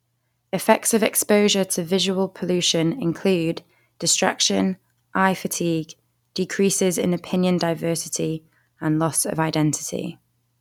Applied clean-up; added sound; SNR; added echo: none; none; none; none.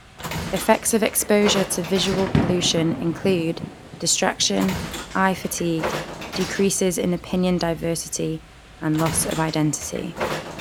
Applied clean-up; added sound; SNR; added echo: none; Train + Thunder / Rain; 8 dB; none.